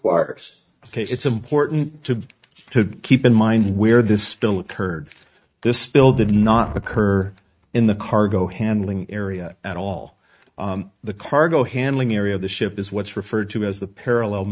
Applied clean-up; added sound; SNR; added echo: neural mask model RNNoise.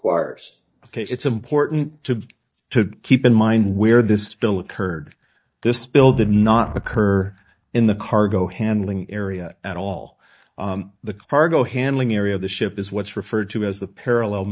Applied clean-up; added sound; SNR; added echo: neural mask model DeepFilterNet 3.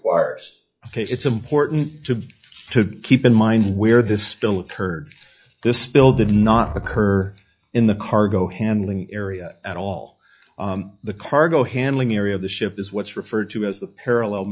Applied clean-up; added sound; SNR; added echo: classical method log-MMSE.